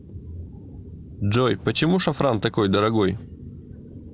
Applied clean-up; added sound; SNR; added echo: none; none; none; none.